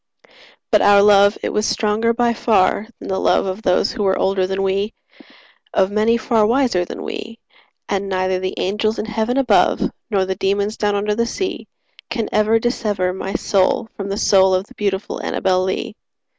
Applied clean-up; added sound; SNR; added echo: none; none; none; none.